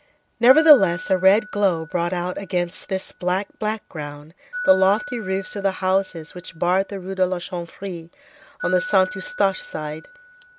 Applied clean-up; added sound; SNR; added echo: none; Glockenspiel; 14 dB; none.